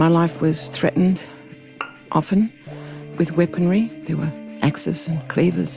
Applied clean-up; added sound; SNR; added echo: none; Bowed string instrument; 19 dB; none.